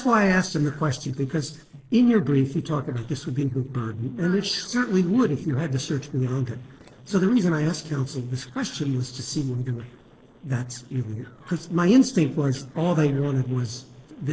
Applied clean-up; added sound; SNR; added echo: neural separator model SepFormer DNS4.